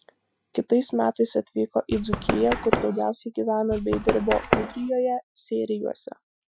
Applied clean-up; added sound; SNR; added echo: classical method Wiener filter.